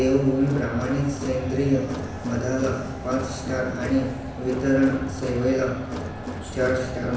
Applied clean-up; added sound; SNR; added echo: none; Crowd; 8 dB; reverberation time 0.9 s.